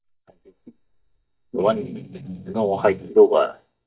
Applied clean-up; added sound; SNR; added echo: neural mask model DeepFilterNet 3.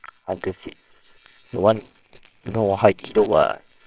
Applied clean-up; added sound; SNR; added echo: neural separator model SepFormer WHAMR!.